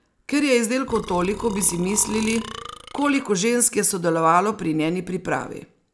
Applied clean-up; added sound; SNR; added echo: none; Burping, eructation; 13 dB; none.